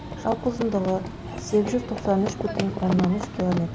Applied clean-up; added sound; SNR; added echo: none; Run / Train; 8 dB; none.